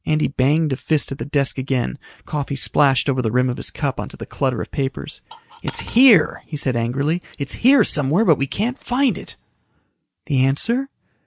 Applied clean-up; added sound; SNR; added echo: none; Coin (dropping); 16 dB; none.